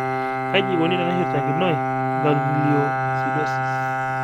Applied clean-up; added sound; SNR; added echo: none; Bowed string instrument; -2 dB; none.